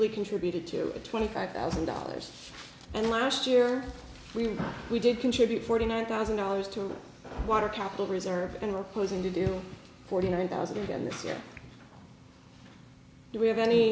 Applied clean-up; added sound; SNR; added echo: none; none; none; none.